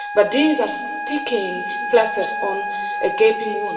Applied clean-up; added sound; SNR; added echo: none; Wind instrument, woodwind instrument; 6 dB; reverberation time 2.1 s.